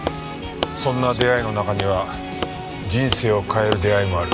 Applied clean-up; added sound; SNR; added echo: none; Wood; 10 dB; none.